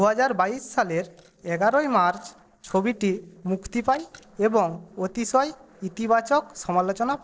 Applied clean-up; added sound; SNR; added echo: neural separator model SepFormer DNS4.